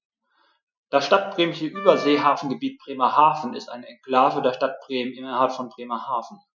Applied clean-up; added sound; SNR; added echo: classical method Wiener filter.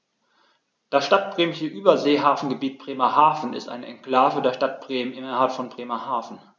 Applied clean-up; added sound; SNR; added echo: none; none; none; none.